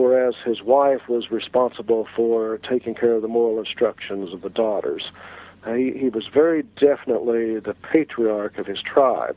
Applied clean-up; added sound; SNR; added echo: none; none; none; none.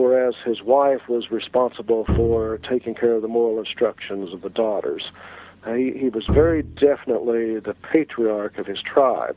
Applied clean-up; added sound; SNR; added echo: none; Bowed string instrument; 6 dB; none.